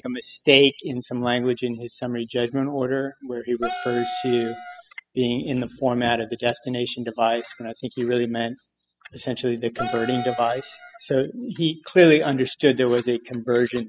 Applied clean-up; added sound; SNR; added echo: classical method spectral subtraction.